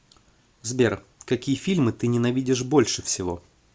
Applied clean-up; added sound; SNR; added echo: none; none; none; none.